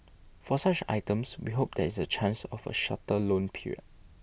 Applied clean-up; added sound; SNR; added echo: none; none; none; none.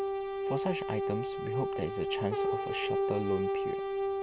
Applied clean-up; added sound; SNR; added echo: none; Brass instrument; -4 dB; none.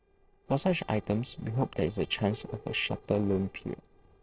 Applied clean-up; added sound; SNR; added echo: neural separator model SepFormer DNS4.